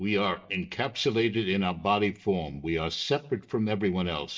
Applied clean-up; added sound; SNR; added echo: neural mask model DeepFilterNet 3.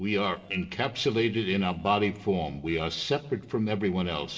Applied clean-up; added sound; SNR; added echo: neural separator model SepFormer DNS4.